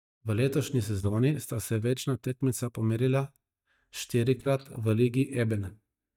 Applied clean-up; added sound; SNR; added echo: neural mask model DeepFilterNet 3.